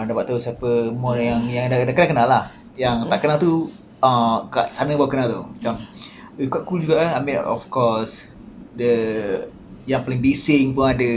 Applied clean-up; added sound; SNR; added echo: none; none; none; none.